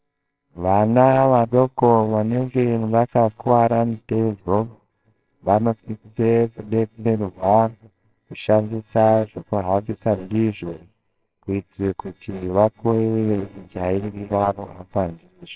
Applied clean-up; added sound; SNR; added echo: neural separator model SepFormer WHAMR!.